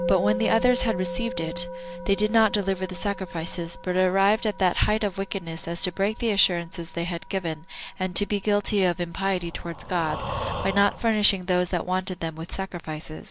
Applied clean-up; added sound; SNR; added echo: none; Musical instrument + Breathing; 11 dB; none.